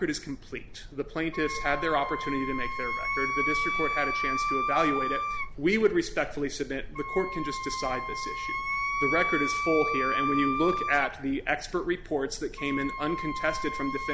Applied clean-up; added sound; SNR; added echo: none; Wind instrument, woodwind instrument; 2 dB; none.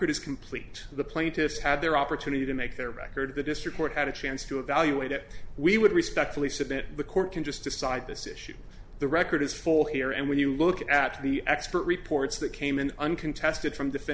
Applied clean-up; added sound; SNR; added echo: none; none; none; none.